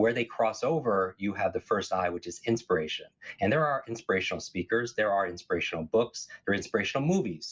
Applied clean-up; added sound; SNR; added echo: none; none; none; none.